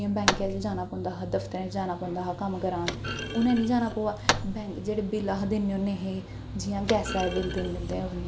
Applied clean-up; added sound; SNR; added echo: none; Thump, thud; 7 dB; none.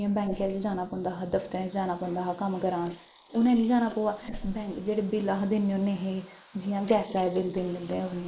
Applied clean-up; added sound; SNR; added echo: neural mask model Resemble Enhance denoiser.